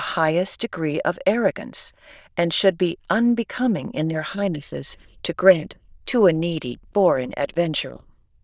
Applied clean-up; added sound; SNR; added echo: neural diffusion model UNIVERSE++.